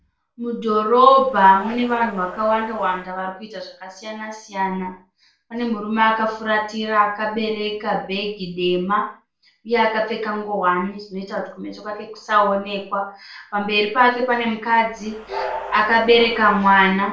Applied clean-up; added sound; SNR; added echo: neural separator model SepFormer DNS4.